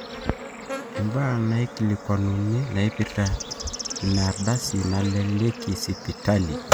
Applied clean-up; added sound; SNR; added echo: none; Bird / Insect; 11 dB; none.